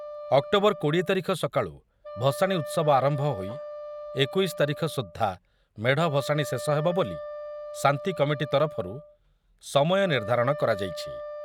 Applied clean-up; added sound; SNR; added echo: none; Wind instrument, woodwind instrument; 12 dB; none.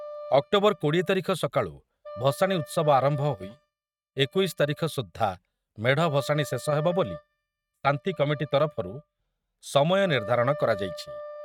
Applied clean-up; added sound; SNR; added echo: neural mask model RNNoise.